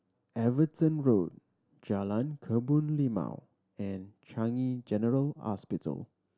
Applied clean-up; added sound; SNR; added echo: none; none; none; none.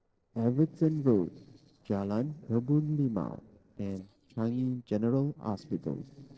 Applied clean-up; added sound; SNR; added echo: neural separator model SepFormer DNS4.